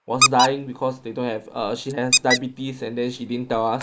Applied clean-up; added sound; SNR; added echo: neural mask model Resemble Enhance denoiser.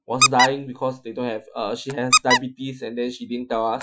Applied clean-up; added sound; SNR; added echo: classical method Wiener filter.